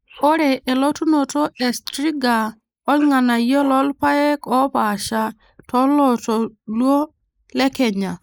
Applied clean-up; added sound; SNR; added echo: neural mask model Resemble Enhance denoiser.